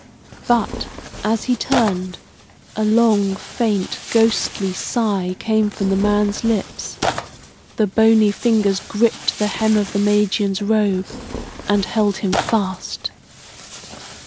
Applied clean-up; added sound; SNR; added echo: none; Tearing; 12 dB; none.